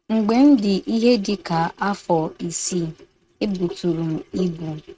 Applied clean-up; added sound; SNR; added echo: neural mask model RNNoise.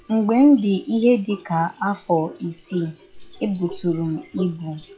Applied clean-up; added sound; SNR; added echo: classical method log-MMSE.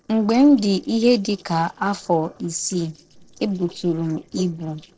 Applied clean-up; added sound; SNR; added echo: neural separator model SepFormer DNS4.